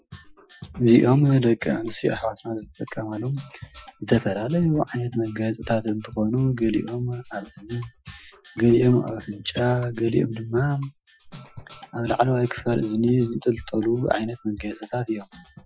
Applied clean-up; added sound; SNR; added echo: classical method Wiener filter.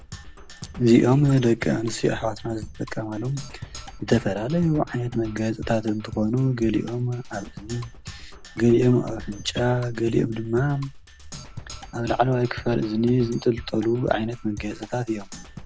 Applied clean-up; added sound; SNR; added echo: none; Percussion + Walk, footsteps; 15 dB; none.